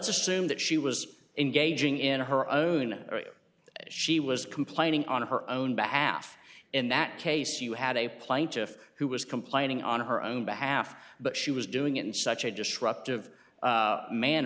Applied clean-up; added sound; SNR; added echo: none; none; none; none.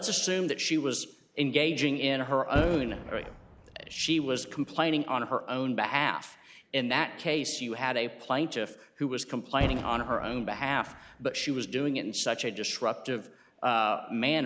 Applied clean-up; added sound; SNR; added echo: none; Boom; 10 dB; none.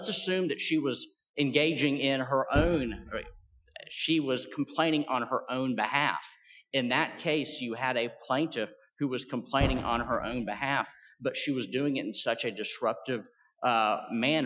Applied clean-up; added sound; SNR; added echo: classical method Wiener filter.